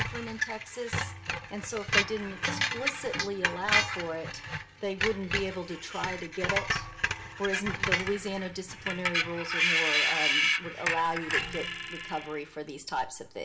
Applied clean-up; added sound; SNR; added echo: none; Screech; -4 dB; reverberation time 0.2 s.